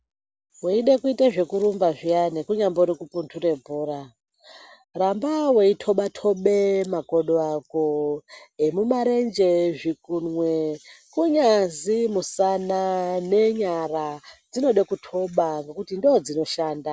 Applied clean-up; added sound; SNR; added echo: none; none; none; none.